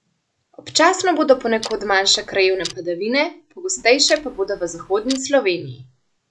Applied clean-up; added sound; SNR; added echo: none; Clock; 18 dB; none.